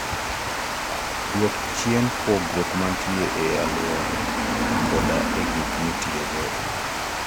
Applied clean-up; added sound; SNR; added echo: none; Water; -2 dB; none.